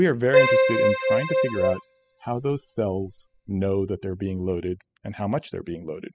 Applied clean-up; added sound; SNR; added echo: classical method spectral subtraction.